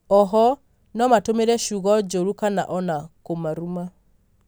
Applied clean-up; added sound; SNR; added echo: none; none; none; none.